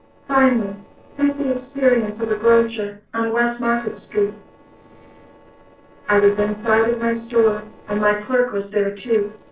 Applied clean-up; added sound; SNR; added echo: neural separator model SepFormer DNS4.